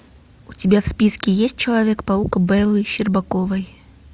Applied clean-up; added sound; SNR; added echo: none; none; none; none.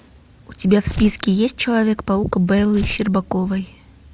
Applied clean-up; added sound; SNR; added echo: none; Tearing; 14 dB; none.